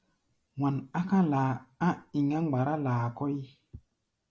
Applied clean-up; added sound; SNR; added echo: none; none; none; none.